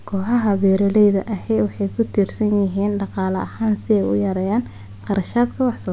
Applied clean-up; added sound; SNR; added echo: none; none; none; none.